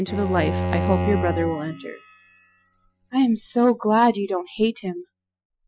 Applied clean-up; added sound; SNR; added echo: classical method Wiener filter.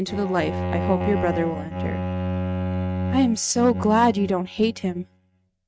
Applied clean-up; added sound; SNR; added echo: neural mask model RNNoise.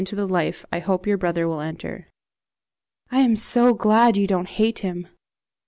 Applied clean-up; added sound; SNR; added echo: none; none; none; none.